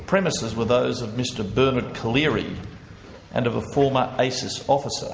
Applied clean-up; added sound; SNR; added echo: none; none; none; none.